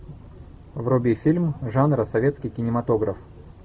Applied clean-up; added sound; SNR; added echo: none; none; none; none.